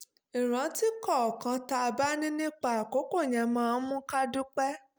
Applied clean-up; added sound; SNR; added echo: none; none; none; none.